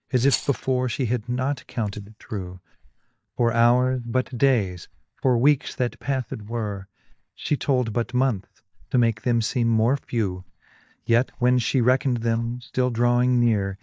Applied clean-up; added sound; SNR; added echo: neural mask model DeepFilterNet 3.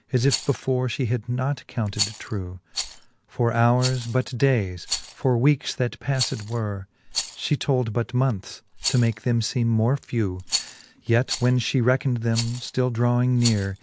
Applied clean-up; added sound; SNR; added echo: none; Rattle; 12 dB; none.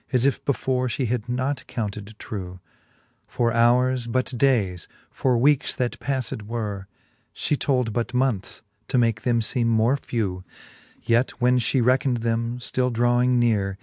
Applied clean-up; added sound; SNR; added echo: none; none; none; none.